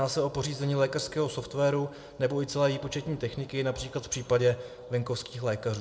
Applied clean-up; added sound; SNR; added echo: none; none; none; reverberation time 0.3 s.